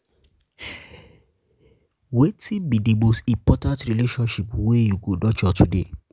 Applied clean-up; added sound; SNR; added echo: none; none; none; none.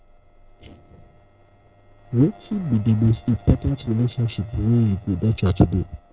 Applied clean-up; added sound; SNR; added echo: neural separator model SepFormer DNS4.